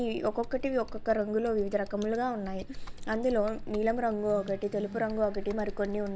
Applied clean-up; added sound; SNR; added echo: none; Computer keyboard; 9 dB; none.